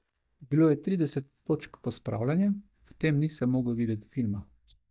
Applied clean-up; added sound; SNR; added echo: neural mask model DeepFilterNet 3.